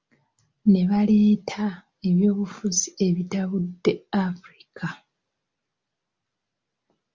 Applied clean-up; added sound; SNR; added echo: none; none; none; none.